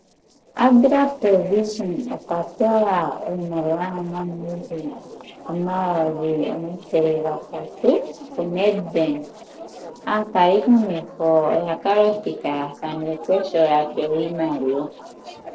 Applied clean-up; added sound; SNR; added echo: neural separator model SepFormer DNS4.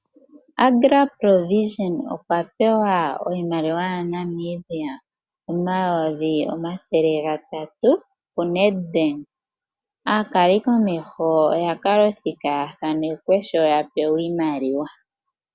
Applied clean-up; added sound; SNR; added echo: none; none; none; none.